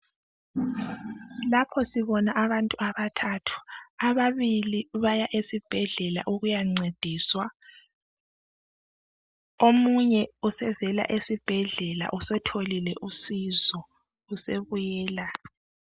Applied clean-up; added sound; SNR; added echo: none; none; none; none.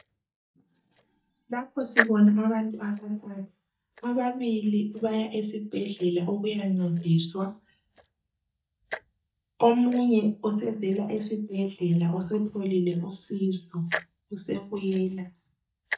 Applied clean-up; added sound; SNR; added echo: neural mask model DeepFilterNet 3.